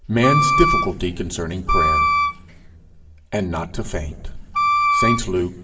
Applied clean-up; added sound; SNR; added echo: none; Wind instrument, woodwind instrument; -3 dB; reverberation time 2.8 s.